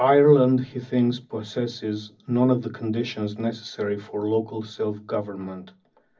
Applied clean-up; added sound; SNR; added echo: none; none; none; reverberation time 0.4 s.